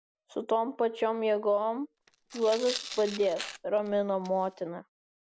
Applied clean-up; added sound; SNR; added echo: none; Tearing; 13 dB; none.